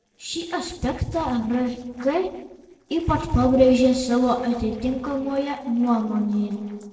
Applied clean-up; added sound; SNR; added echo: neural separator model SepFormer DNS4.